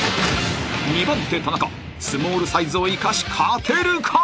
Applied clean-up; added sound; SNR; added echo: none; none; none; none.